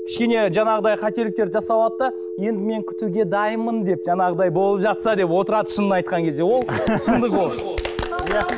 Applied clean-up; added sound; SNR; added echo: none; Telephone; 9 dB; none.